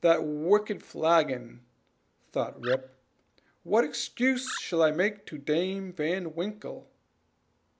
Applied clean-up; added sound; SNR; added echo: none; Animal; 15 dB; none.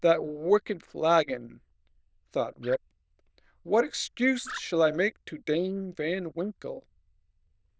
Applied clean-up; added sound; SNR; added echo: neural diffusion model UNIVERSE++.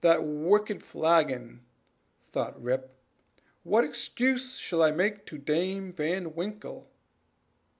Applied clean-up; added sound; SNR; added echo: none; none; none; none.